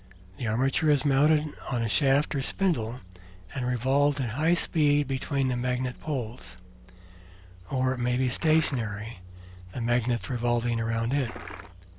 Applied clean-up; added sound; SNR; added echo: none; Cricket + Liquid; 19 dB; none.